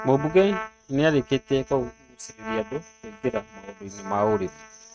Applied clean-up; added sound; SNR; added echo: neural mask model RNNoise.